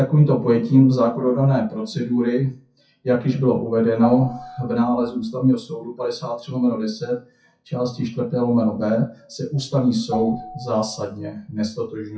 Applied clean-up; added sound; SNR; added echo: classical method WPE with log-MMSE.